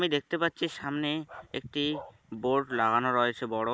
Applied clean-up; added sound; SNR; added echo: neural mask model Resemble Enhance denoiser.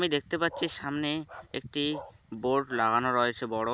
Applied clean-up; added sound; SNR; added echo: none; Bark; 18 dB; none.